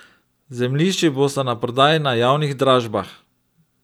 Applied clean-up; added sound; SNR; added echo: none; none; none; none.